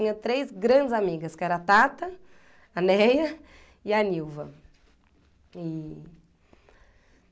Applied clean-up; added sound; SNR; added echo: none; none; none; none.